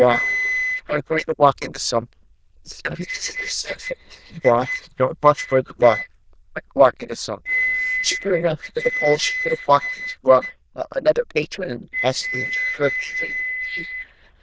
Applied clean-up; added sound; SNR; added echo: neural diffusion model UNIVERSE++.